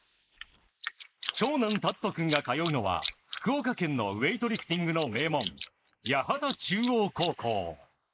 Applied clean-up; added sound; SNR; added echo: neural mask model Resemble Enhance denoiser.